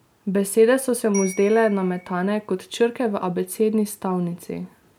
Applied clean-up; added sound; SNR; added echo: none; Bell; 17 dB; none.